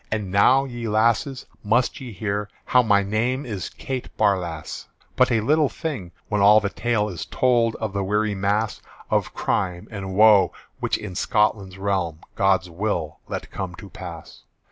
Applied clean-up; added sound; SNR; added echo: none; none; none; none.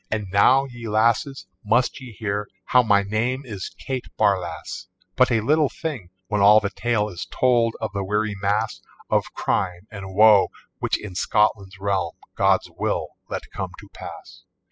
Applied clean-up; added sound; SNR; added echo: classical method spectral subtraction.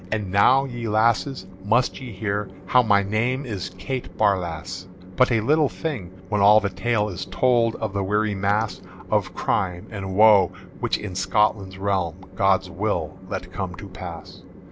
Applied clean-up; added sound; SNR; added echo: none; Train; 17 dB; none.